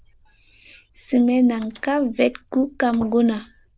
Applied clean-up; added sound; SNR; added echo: neural diffusion model UNIVERSE++.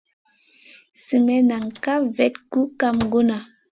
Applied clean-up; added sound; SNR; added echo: none; Microwave oven; 19 dB; none.